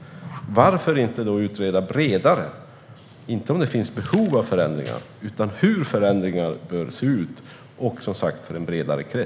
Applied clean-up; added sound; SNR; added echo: none; none; none; none.